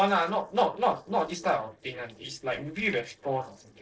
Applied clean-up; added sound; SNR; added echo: neural separator model SepFormer DNS4.